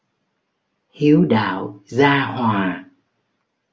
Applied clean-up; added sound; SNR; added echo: none; none; none; none.